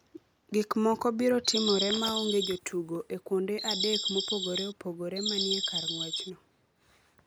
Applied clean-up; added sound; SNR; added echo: none; Bird vocalization, bird call, bird song; 1 dB; none.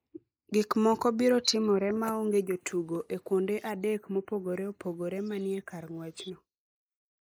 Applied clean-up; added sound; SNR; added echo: neural mask model Resemble Enhance denoiser.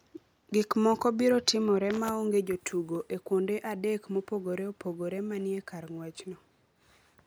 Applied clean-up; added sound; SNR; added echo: none; none; none; none.